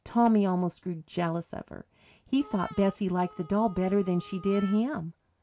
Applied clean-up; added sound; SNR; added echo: none; Harmonica; 19 dB; none.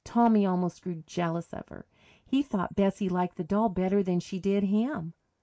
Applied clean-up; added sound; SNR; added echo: neural mask model Resemble Enhance denoiser.